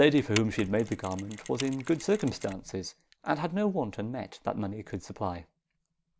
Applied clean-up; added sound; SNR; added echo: none; Mechanisms; 12 dB; none.